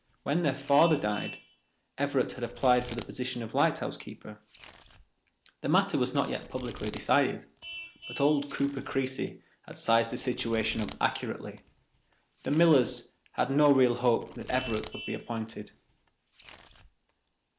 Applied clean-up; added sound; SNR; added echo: none; Domestic sounds, home sounds + Vehicle horn, car horn, honking; 18 dB; none.